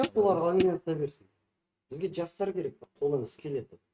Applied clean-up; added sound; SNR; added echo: neural mask model RNNoise.